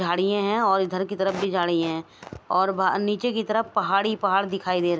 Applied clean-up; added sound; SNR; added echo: none; none; none; none.